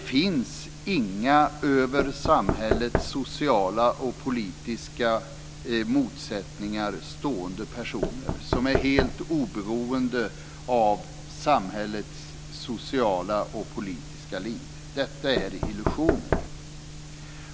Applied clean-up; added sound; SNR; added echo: none; Knock / Wood; 4 dB; none.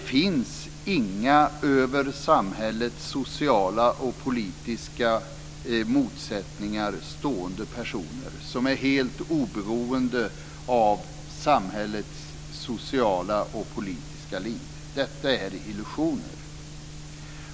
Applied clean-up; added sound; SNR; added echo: none; none; none; none.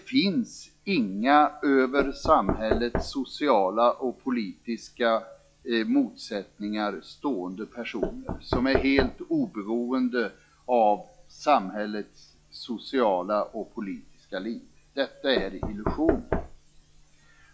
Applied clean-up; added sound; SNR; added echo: classical method log-MMSE.